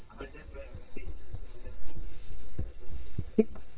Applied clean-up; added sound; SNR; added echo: neural mask model DeepFilterNet 3.